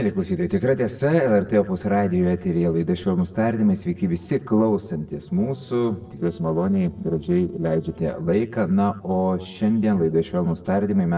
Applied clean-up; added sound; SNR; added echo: neural separator model SepFormer DNS4.